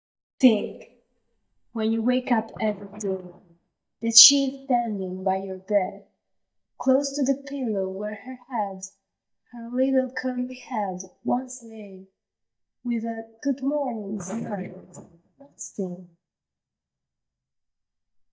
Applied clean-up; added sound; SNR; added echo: neural mask model DeepFilterNet 3.